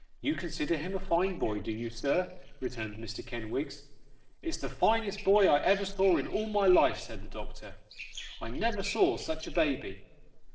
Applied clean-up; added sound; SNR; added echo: neural separator model SepFormer DNS4.